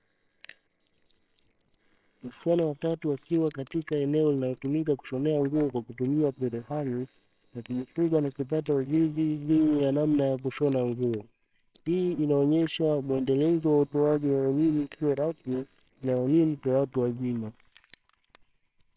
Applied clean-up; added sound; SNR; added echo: neural separator model SepFormer WHAMR!.